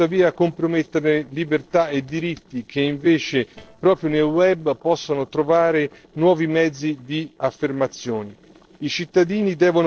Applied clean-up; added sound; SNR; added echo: neural separator model SepFormer DNS4.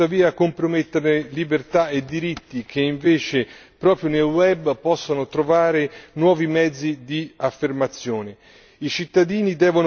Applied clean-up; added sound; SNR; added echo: none; none; none; none.